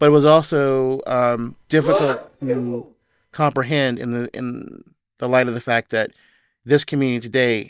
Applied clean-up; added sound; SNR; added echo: neural mask model DeepFilterNet 3.